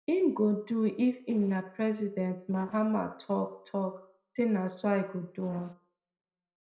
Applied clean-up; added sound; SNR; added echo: neural separator model SepFormer DNS4.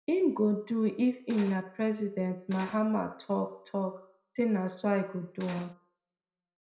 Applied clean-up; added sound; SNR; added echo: none; Cutlery, silverware; 14 dB; reverberation time 0.4 s.